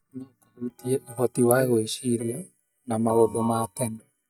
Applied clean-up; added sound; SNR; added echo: neural mask model DeepFilterNet 3.